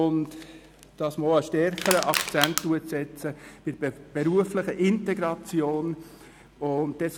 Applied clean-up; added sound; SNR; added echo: none; Crushing; 3 dB; none.